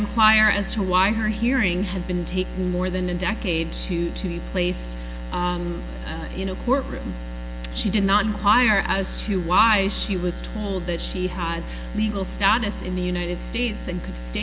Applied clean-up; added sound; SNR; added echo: none; none; none; none.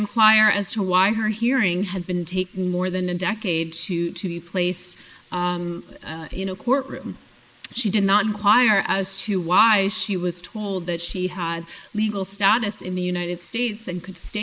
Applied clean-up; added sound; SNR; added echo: neural mask model Resemble Enhance denoiser.